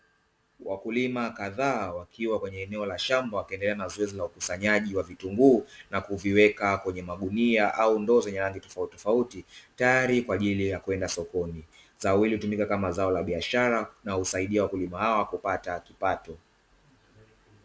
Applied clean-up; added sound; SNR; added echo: none; none; none; none.